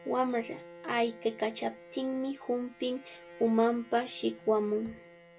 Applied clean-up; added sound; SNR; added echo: none; Bowed string instrument; 19 dB; none.